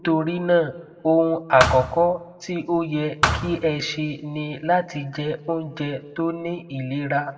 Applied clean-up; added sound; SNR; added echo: none; Thump, thud; 4 dB; reverberation time 0.9 s.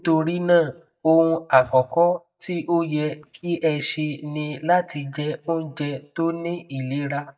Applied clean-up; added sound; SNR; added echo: neural mask model DeepFilterNet 3.